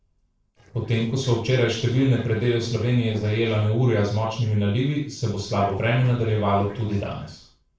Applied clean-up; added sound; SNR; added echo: neural separator model SepFormer DNS4.